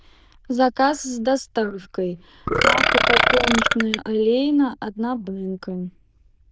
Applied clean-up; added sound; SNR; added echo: neural diffusion model UNIVERSE++.